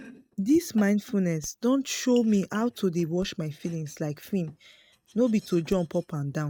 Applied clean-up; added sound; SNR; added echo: neural mask model RNNoise.